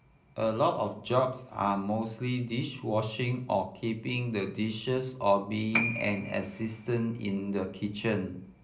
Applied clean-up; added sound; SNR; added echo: none; Piano; 13 dB; reverberation time 0.5 s.